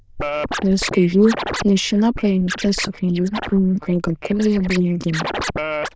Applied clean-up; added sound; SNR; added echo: neural diffusion model UNIVERSE++.